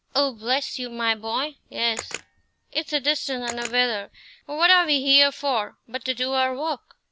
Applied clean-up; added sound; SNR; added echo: none; Camera; 15 dB; none.